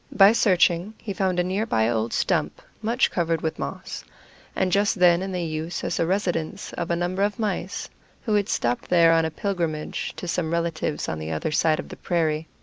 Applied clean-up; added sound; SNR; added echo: none; none; none; none.